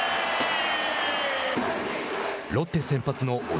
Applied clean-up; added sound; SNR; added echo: none; none; none; none.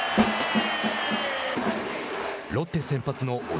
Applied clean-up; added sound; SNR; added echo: none; Snare drum; 2 dB; none.